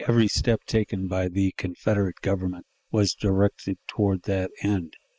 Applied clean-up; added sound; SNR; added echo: neural mask model Resemble Enhance denoiser.